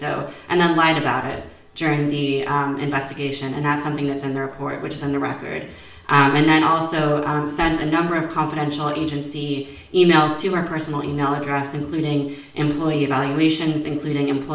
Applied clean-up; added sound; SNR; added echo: none; none; none; reverberation time 0.6 s.